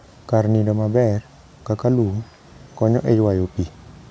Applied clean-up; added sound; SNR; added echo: none; none; none; none.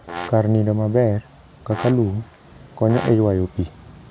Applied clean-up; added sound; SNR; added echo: none; Brass instrument; 16 dB; none.